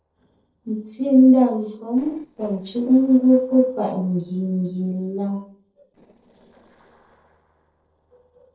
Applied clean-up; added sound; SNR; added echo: neural separator model SepFormer DNS4.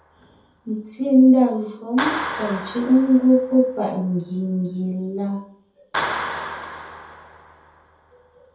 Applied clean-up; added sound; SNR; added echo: none; Clapping; 12 dB; reverberation time 0.5 s.